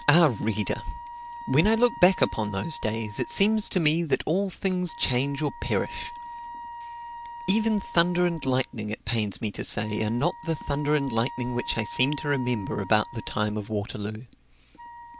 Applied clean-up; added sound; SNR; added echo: none; Wind instrument, woodwind instrument; 15 dB; none.